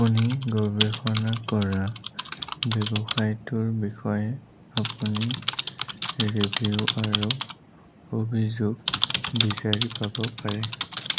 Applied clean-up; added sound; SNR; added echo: none; Typing; 4 dB; none.